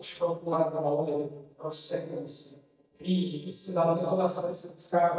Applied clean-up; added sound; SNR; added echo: neural mask model DeepFilterNet 3.